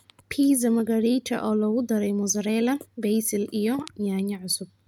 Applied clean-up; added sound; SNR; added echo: none; none; none; none.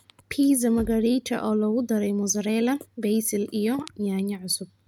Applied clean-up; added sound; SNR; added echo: none; Bass drum; 16 dB; none.